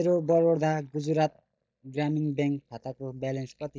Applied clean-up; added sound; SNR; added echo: neural mask model DeepFilterNet 3.